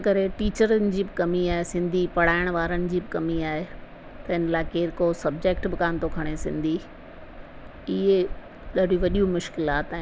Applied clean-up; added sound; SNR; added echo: none; none; none; none.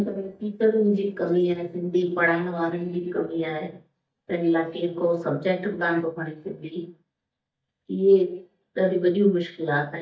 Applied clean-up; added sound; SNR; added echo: neural mask model DeepFilterNet 3.